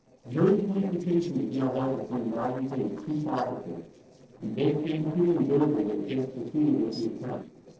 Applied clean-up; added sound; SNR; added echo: neural separator model SepFormer DNS4.